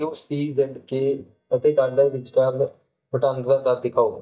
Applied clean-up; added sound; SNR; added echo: neural mask model DeepFilterNet 3.